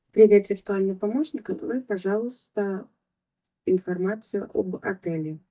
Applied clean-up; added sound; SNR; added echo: neural mask model DeepFilterNet 3.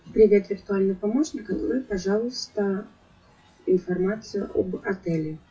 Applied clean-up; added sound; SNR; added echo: classical method WPE with log-MMSE.